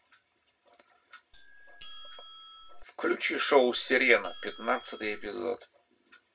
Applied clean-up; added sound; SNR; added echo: none; Doorbell; 16 dB; reverberation time 0.2 s.